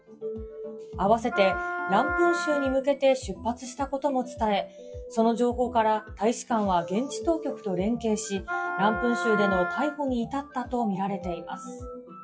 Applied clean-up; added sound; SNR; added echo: classical method WPE with log-MMSE.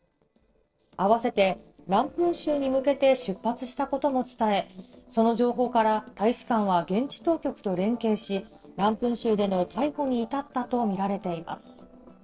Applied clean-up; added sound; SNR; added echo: neural separator model SepFormer DNS4.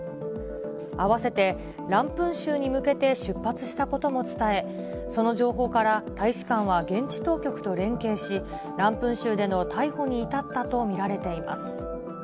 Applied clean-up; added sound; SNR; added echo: none; none; none; none.